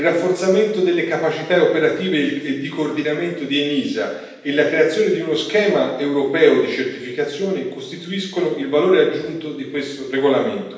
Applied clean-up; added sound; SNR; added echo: none; none; none; reverberation time 0.9 s.